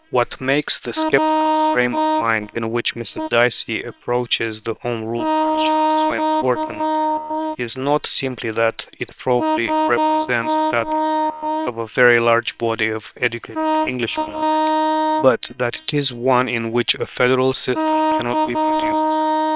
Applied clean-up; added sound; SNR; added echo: neural separator model SepFormer WHAM!.